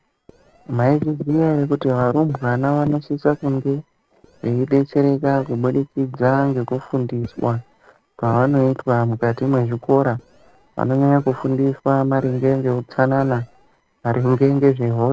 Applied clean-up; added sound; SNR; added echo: neural separator model SepFormer DNS4.